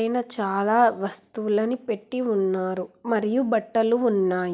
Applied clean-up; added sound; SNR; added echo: none; none; none; none.